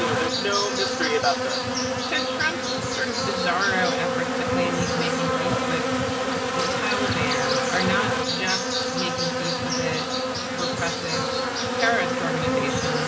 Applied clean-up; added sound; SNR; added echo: none; Insect; -4 dB; reverberation time 0.8 s.